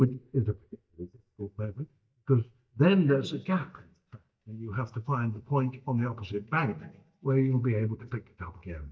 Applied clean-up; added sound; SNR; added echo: neural mask model DeepFilterNet 3.